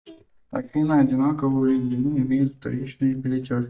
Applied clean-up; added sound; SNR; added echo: neural mask model DeepFilterNet 3.